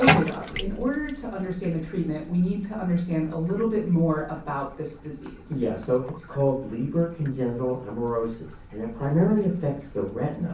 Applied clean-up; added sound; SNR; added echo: none; Bathtub (filling or washing); 8 dB; reverberation time 0.6 s.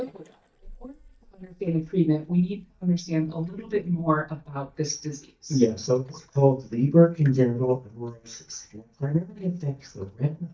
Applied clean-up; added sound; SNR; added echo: neural mask model DeepFilterNet 3.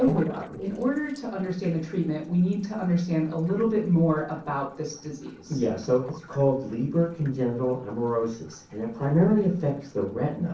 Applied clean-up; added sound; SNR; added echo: neural separator model SepFormer DNS4.